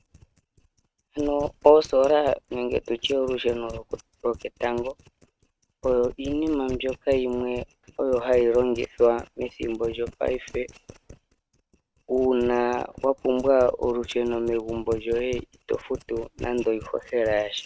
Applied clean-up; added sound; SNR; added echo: neural mask model RNNoise.